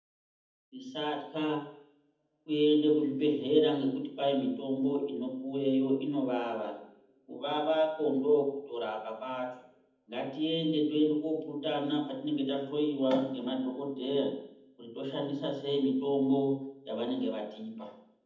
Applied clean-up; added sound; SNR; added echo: none; none; none; reverberation time 0.8 s.